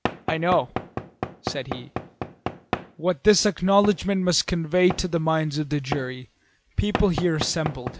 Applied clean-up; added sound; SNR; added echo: none; Knock / Wood; 10 dB; none.